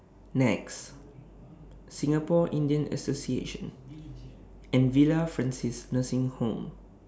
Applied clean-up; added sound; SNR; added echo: none; none; none; none.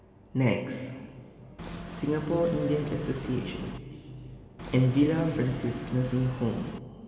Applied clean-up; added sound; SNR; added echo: none; Boat, Water vehicle; 11 dB; reverberation time 2.2 s.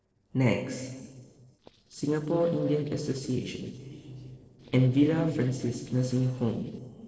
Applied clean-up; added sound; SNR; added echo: neural separator model SepFormer DNS4.